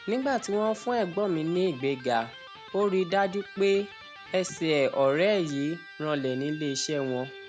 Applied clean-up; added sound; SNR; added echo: none; Electric guitar; 18 dB; none.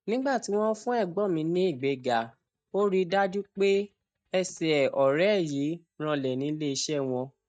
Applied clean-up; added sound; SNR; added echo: neural mask model DeepFilterNet 3.